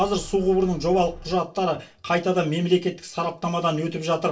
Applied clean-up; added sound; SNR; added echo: none; none; none; reverberation time 0.2 s.